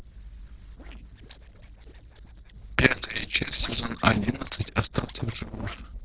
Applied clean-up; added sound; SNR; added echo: neural separator model SepFormer DNS4.